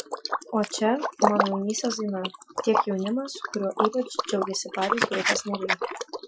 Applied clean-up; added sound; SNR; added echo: classical method Wiener filter.